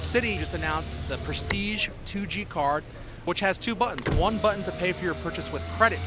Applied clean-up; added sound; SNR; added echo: none; Motor vehicle (road); 5 dB; none.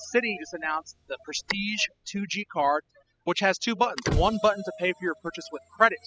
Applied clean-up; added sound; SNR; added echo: classical method spectral subtraction.